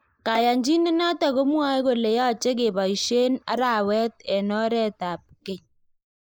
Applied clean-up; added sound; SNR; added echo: neural mask model Resemble Enhance denoiser.